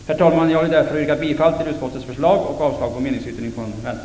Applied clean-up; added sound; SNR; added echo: none; none; none; none.